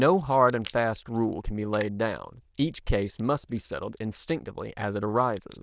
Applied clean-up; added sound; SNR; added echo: neural diffusion model UNIVERSE++.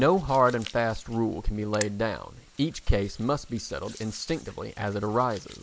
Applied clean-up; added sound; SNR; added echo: none; Hands; 19 dB; none.